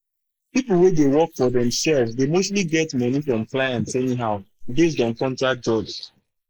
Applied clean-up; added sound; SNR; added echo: neural mask model Resemble Enhance denoiser.